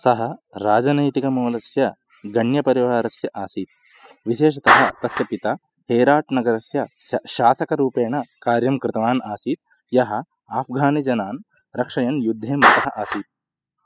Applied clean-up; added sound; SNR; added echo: classical method spectral subtraction.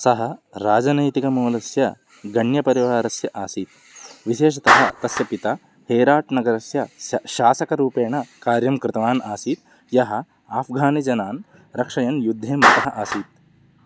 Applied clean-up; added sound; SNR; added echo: none; Clapping; 6 dB; none.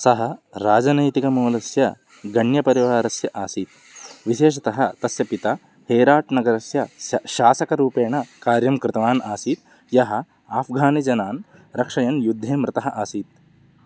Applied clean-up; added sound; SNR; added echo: none; none; none; none.